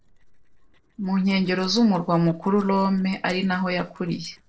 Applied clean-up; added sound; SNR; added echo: neural separator model SepFormer DNS4.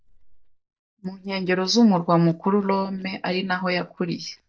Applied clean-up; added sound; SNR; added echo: neural mask model DeepFilterNet 3.